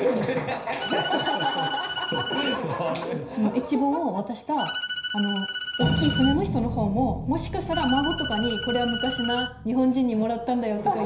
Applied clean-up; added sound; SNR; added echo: none; Bowed string instrument; 7 dB; reverberation time 0.5 s.